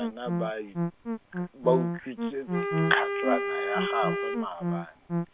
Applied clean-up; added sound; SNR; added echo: none; Musical instrument + Wind instrument, woodwind instrument; -2 dB; none.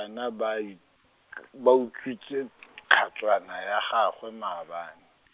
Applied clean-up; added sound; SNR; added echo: none; none; none; none.